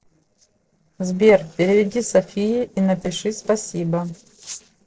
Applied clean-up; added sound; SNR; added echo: neural separator model SepFormer DNS4.